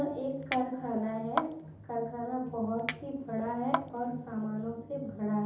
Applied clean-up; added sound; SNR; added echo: none; Chink, clink; 0 dB; reverberation time 2.8 s.